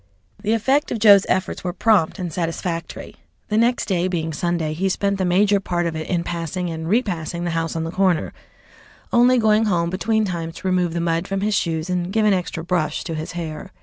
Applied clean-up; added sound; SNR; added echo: none; none; none; none.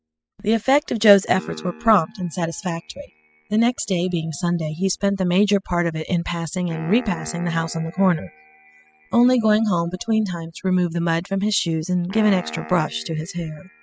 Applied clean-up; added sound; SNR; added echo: classical method spectral subtraction.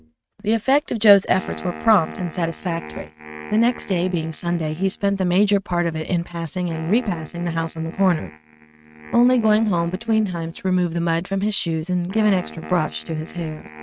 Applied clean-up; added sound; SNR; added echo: neural mask model RNNoise.